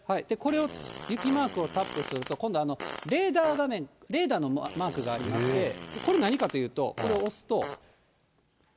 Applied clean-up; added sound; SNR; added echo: none; Fart; 12 dB; none.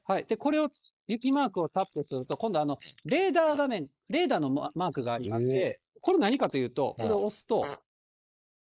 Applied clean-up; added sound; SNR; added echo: neural mask model Resemble Enhance denoiser.